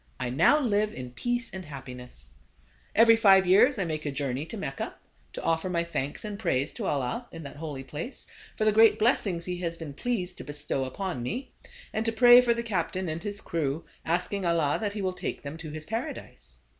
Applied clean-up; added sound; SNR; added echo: none; none; none; none.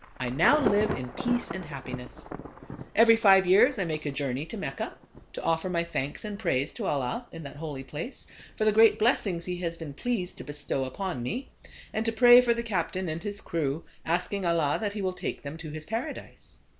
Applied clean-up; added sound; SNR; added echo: none; Thunder / Traffic noise, roadway noise / Rain / Insect; 14 dB; none.